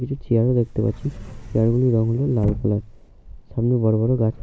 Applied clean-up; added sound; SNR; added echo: none; Sliding door / Slam / Wood; 12 dB; none.